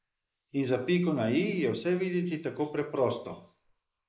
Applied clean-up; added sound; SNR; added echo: neural mask model Resemble Enhance denoiser.